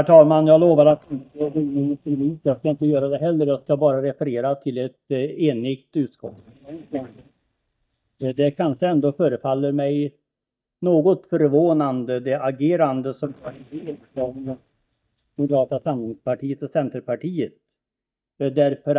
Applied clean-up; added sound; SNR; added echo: neural mask model DeepFilterNet 3.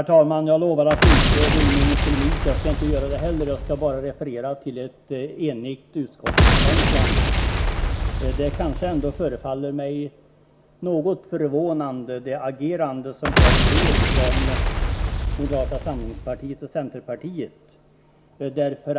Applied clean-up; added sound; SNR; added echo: none; Boom; -5 dB; reverberation time 0.2 s.